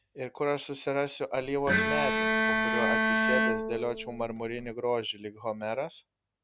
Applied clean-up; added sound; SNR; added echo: none; Bowed string instrument; -4 dB; none.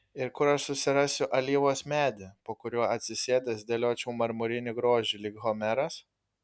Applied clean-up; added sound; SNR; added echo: none; none; none; none.